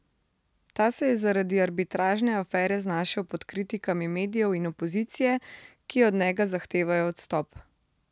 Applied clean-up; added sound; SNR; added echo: none; none; none; none.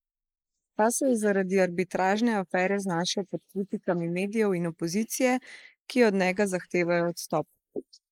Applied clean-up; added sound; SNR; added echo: neural mask model Resemble Enhance denoiser.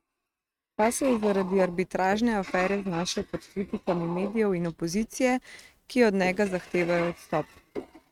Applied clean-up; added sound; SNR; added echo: neural mask model RNNoise.